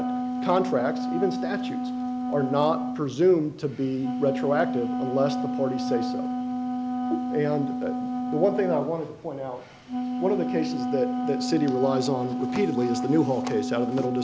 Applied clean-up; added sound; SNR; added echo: none; Wind instrument, woodwind instrument; 2 dB; none.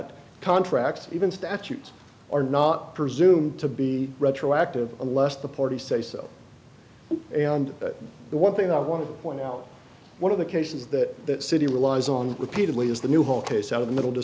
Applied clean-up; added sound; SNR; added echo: none; none; none; none.